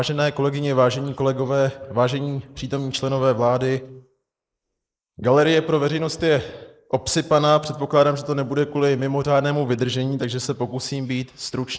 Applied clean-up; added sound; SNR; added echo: neural mask model Resemble Enhance denoiser.